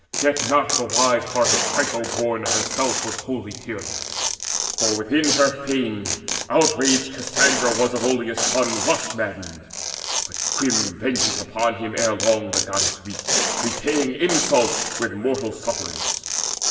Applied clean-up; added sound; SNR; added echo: none; Tearing; 2 dB; reverberation time 2.0 s.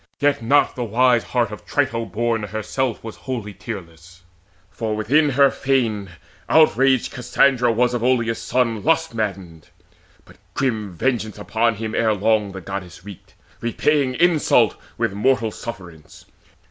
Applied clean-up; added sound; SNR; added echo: none; none; none; none.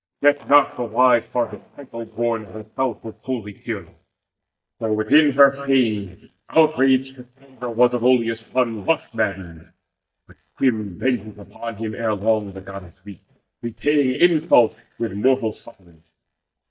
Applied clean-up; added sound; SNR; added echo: neural mask model DeepFilterNet 3.